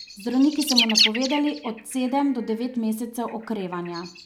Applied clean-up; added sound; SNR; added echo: none; Bird; 4 dB; none.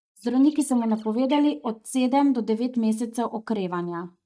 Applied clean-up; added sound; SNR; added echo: neural mask model DeepFilterNet 3.